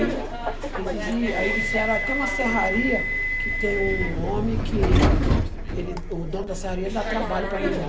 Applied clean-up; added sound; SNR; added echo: none; Subway, metro, underground; -4 dB; none.